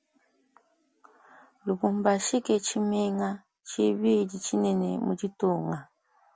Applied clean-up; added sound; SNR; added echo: none; none; none; none.